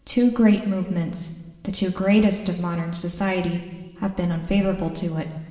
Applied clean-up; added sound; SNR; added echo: none; none; none; reverberation time 1.3 s.